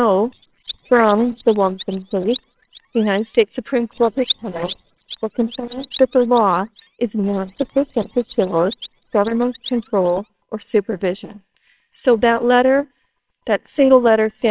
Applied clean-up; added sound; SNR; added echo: neural separator model SepFormer WHAMR!.